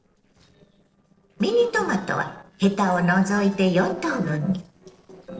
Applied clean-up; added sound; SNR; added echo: neural separator model SepFormer DNS4.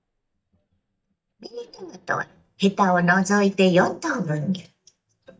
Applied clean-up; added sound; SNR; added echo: neural mask model DeepFilterNet 3.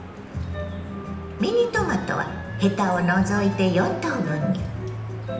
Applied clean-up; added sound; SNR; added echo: none; Drip; 18 dB; reverberation time 0.8 s.